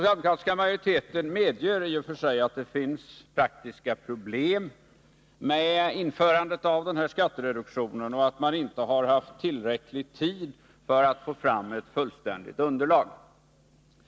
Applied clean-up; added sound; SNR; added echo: none; none; none; none.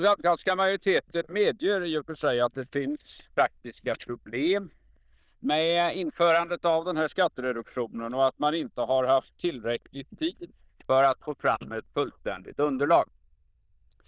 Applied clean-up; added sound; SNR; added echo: neural diffusion model UNIVERSE++.